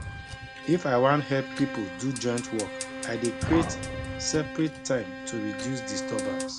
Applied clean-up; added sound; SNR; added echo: none; Bowed string instrument + Fire; 6 dB; none.